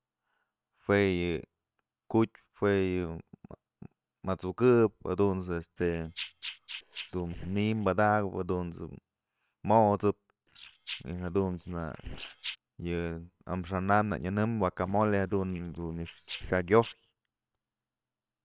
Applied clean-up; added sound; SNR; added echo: neural separator model SepFormer WHAM!.